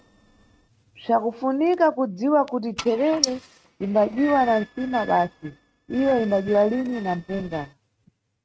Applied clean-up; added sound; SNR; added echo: neural mask model RNNoise.